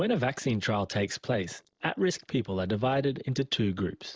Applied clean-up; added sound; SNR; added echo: neural mask model Resemble Enhance denoiser.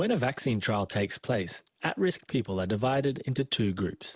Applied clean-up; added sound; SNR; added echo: none; none; none; none.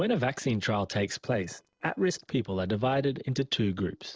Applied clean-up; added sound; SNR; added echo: neural separator model SepFormer DNS4.